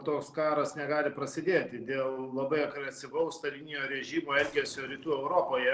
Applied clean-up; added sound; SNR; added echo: neural separator model SepFormer DNS4.